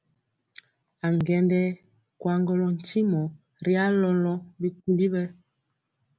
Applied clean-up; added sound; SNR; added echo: none; none; none; none.